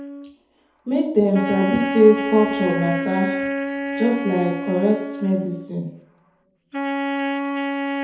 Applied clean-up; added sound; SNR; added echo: none; Wind instrument, woodwind instrument; 5 dB; reverberation time 1.9 s.